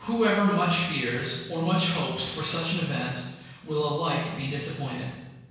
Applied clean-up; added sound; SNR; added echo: none; none; none; reverberation time 1.0 s.